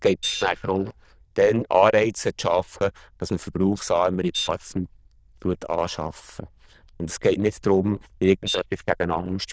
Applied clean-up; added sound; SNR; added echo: neural diffusion model UNIVERSE++.